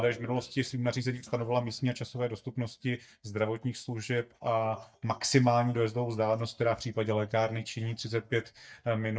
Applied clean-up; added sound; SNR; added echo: neural mask model DeepFilterNet 3.